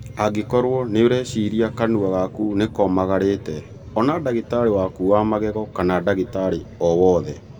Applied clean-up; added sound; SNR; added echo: none; none; none; reverberation time 2.3 s.